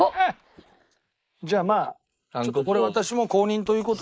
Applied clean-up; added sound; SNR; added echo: neural mask model Resemble Enhance denoiser.